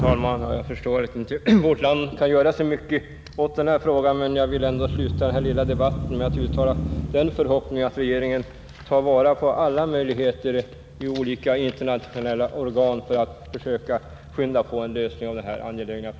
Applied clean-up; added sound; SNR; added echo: none; Engine starting / Accelerating, revving, vroom / Motor vehicle (road); 9 dB; none.